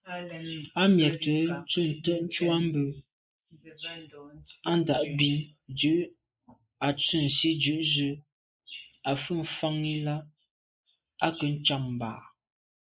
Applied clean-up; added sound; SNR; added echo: neural mask model Resemble Enhance denoiser.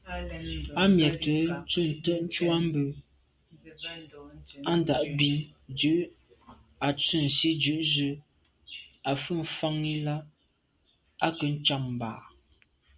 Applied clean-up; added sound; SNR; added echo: none; none; none; none.